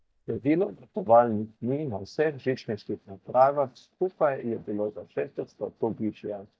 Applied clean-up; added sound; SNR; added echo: neural mask model DeepFilterNet 3.